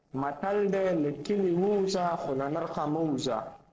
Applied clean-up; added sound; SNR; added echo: neural separator model SepFormer DNS4.